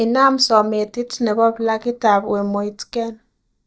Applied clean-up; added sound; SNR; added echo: neural mask model DeepFilterNet 3.